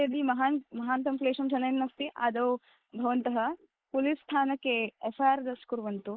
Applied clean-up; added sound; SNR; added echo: neural mask model Resemble Enhance denoiser.